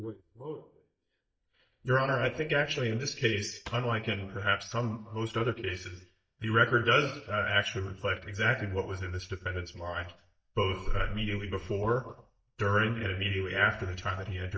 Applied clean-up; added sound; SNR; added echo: neural mask model DeepFilterNet 3.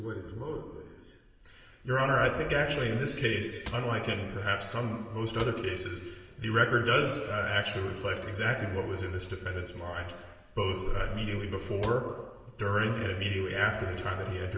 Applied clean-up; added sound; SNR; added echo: none; Cupboard open or close / Drawer open or close; 15 dB; reverberation time 1.3 s.